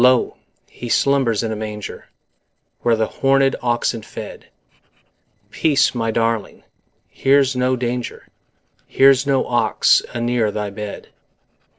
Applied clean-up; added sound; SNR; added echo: neural separator model SepFormer DNS4.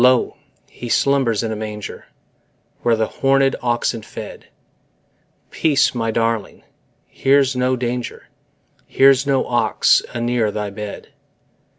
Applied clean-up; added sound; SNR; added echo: none; none; none; none.